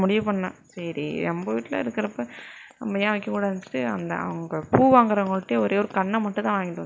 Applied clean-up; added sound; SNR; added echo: none; none; none; none.